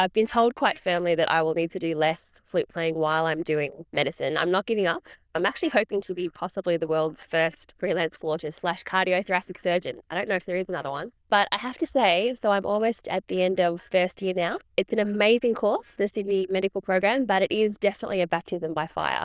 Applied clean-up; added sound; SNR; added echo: neural diffusion model UNIVERSE++.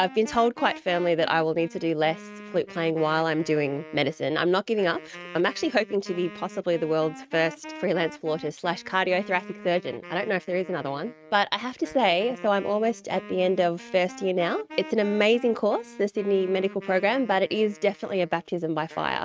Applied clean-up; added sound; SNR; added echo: neural mask model RNNoise.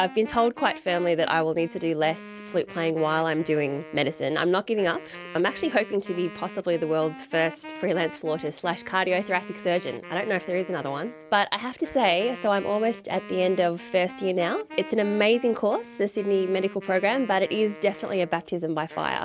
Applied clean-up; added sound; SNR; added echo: none; Wind instrument, woodwind instrument; 16 dB; none.